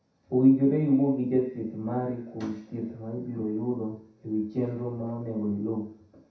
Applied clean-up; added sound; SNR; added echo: none; none; none; reverberation time 0.7 s.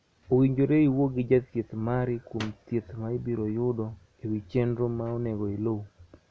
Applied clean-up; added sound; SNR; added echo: none; none; none; none.